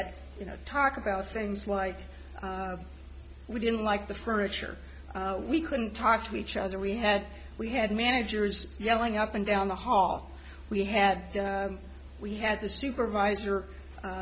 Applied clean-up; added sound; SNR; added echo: none; none; none; none.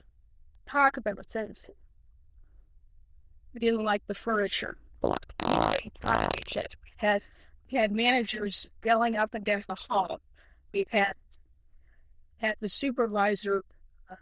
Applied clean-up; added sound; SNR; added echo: neural diffusion model UNIVERSE++.